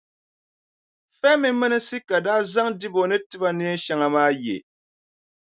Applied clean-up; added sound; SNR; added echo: none; none; none; none.